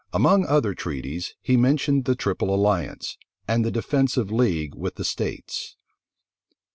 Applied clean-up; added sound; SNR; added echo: none; none; none; none.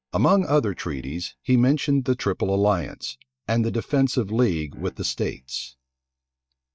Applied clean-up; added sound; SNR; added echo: neural mask model DeepFilterNet 3.